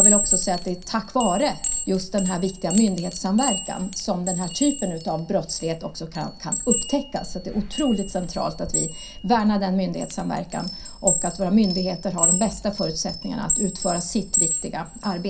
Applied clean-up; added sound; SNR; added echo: none; Chime; 1 dB; reverberation time 0.3 s.